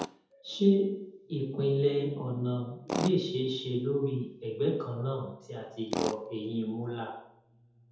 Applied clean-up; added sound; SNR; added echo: none; Tools; 11 dB; reverberation time 0.8 s.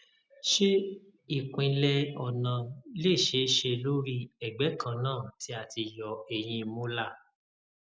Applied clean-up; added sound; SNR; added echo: none; none; none; none.